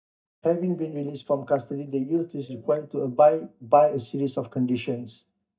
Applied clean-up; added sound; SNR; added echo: neural mask model DeepFilterNet 3.